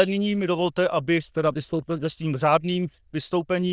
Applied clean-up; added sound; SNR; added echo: neural diffusion model UNIVERSE++.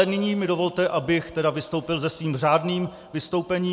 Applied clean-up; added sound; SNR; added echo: none; none; none; none.